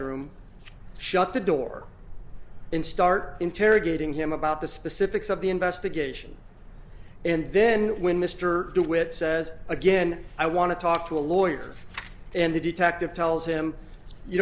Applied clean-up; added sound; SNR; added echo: none; none; none; none.